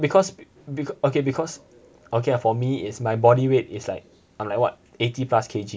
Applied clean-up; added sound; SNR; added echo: none; none; none; none.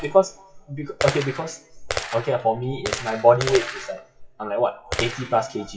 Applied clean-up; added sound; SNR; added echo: classical method WPE with log-MMSE.